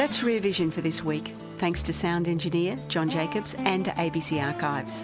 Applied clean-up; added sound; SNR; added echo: none; none; none; none.